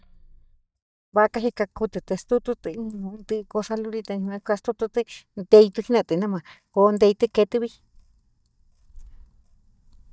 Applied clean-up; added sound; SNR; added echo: neural mask model DeepFilterNet 3.